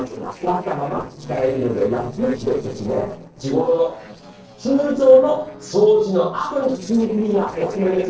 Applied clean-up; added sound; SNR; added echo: neural separator model SepFormer DNS4.